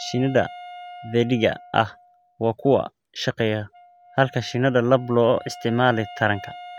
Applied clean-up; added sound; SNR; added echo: none; Wind instrument, woodwind instrument; 19 dB; none.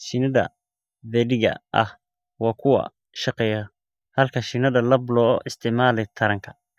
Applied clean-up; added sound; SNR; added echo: neural mask model DeepFilterNet 3.